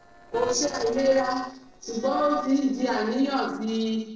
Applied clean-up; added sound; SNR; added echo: neural separator model SepFormer DNS4.